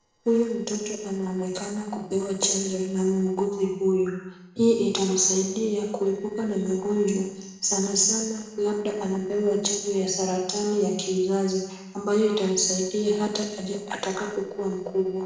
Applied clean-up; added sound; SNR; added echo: neural separator model SepFormer DNS4.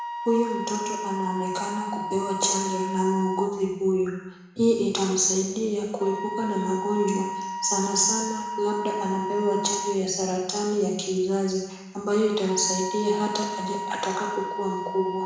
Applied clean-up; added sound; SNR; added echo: none; Wind instrument, woodwind instrument; 8 dB; reverberation time 0.9 s.